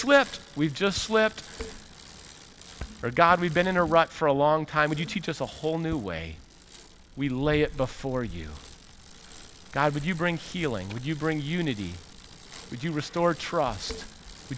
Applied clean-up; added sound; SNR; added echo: none; Bicycle; 17 dB; none.